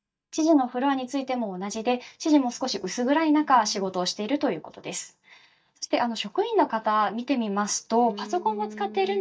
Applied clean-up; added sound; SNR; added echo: neural mask model DeepFilterNet 3.